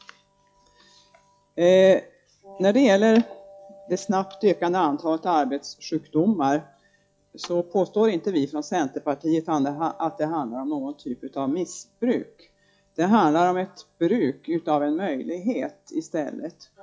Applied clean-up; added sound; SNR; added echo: classical method log-MMSE.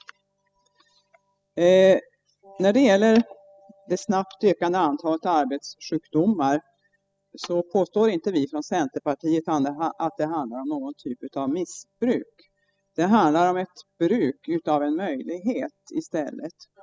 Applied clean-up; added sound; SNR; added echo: classical method spectral subtraction.